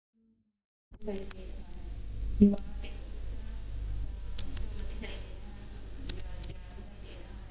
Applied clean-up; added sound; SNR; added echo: neural mask model DeepFilterNet 3.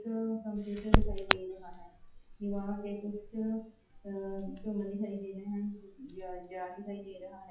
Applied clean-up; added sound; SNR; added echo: classical method WPE with log-MMSE.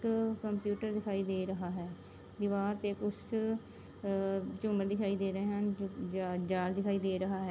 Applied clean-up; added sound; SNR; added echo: none; none; none; none.